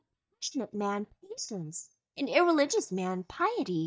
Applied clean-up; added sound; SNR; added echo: neural mask model DeepFilterNet 3.